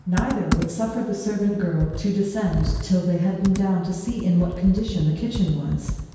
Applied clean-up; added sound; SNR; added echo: none; Computer keyboard; 8 dB; reverberation time 1.2 s.